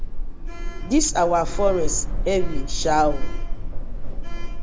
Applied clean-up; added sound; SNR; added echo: none; Sliding door; -2 dB; none.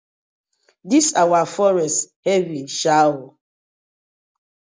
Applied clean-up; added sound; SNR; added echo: none; none; none; none.